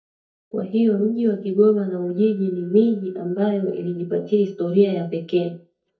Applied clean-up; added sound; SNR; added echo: neural mask model DeepFilterNet 3.